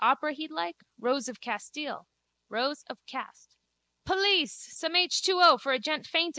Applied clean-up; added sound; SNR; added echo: none; none; none; none.